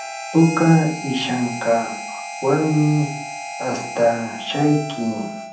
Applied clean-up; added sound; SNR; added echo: none; Harmonica; 11 dB; reverberation time 0.6 s.